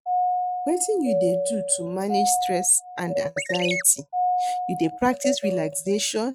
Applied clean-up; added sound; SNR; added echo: neural mask model RNNoise.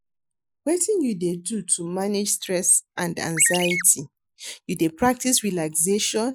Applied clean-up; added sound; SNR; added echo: neural mask model Resemble Enhance denoiser.